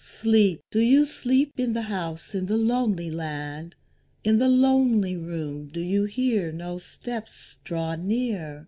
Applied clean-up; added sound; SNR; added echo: none; none; none; none.